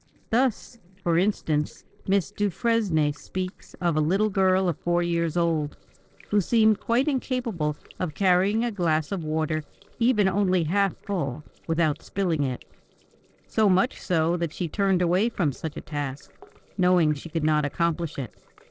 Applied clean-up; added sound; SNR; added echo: neural separator model SepFormer DNS4.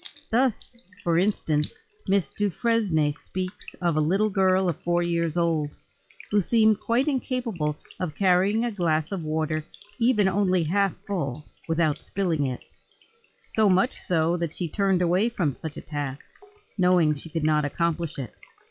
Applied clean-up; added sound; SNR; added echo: classical method log-MMSE.